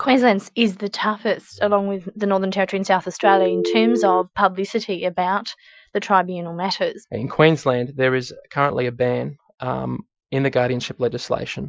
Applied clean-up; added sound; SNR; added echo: classical method Wiener filter.